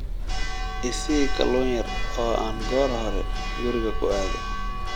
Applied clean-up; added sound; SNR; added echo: none; Church bell; -1 dB; none.